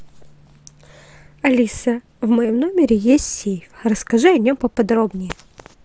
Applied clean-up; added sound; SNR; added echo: none; none; none; none.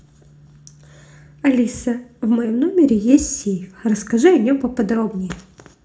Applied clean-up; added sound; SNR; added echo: none; none; none; reverberation time 0.3 s.